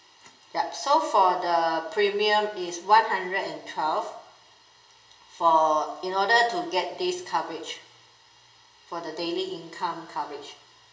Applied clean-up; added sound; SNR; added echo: none; none; none; reverberation time 0.9 s.